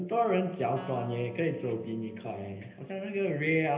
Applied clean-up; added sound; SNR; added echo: none; Wind instrument, woodwind instrument; 18 dB; reverberation time 0.8 s.